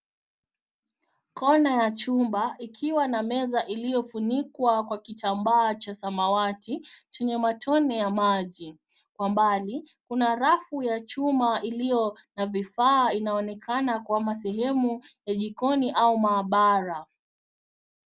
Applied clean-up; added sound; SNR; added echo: none; none; none; none.